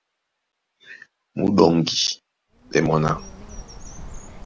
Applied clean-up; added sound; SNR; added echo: none; Bird; 14 dB; none.